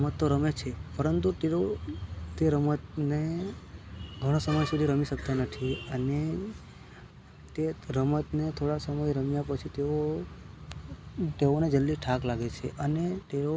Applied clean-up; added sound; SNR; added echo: none; none; none; none.